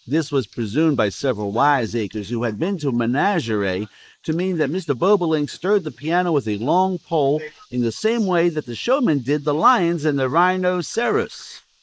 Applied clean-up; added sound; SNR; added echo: neural mask model Resemble Enhance denoiser.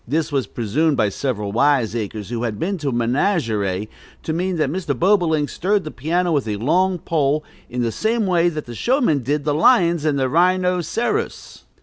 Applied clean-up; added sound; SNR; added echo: none; none; none; none.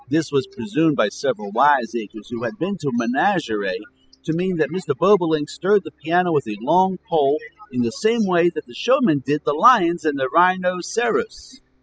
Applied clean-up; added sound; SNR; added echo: classical method spectral subtraction.